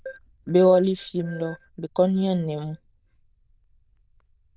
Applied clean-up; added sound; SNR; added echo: neural diffusion model UNIVERSE++.